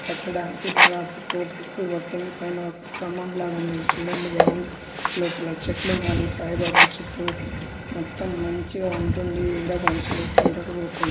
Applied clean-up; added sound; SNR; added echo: none; Sink (filling or washing); -2 dB; reverberation time 1.1 s.